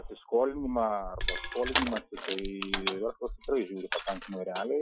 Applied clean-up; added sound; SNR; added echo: classical method Wiener filter.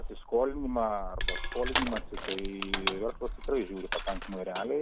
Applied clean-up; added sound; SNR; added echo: none; Crushing; 0 dB; none.